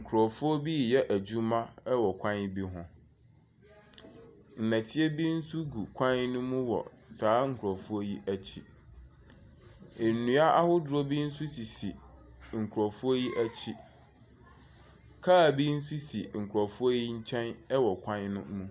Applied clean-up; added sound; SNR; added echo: none; none; none; none.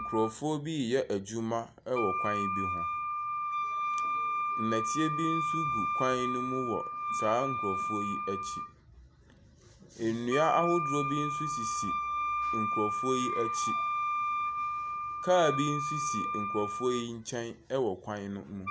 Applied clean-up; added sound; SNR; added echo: none; Wind instrument, woodwind instrument; 0 dB; none.